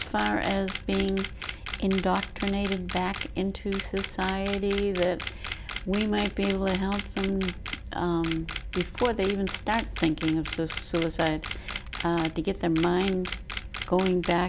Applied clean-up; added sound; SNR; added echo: none; Camera; 10 dB; none.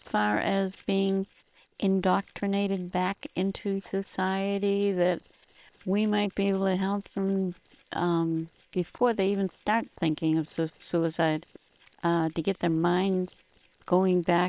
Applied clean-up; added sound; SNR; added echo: neural separator model SepFormer WHAM!.